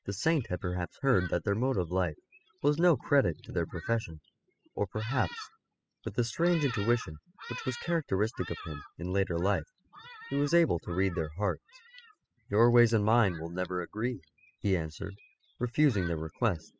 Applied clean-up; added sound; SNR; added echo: classical method spectral subtraction.